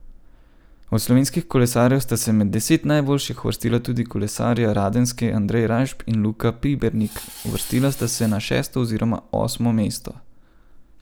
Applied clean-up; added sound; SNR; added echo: none; Tools; 18 dB; none.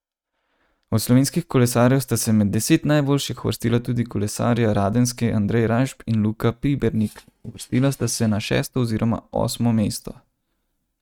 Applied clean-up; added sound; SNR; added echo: neural mask model RNNoise.